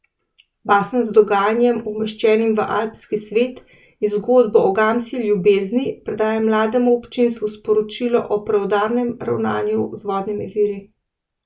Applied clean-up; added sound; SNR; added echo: none; none; none; none.